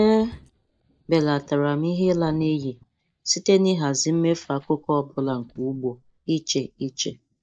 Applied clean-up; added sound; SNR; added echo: neural mask model DeepFilterNet 3.